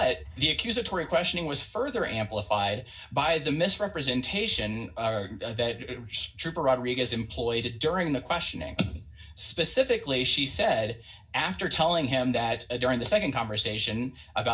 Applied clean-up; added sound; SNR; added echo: none; none; none; reverberation time 0.4 s.